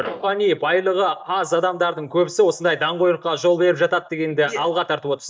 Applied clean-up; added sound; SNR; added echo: neural mask model DeepFilterNet 3.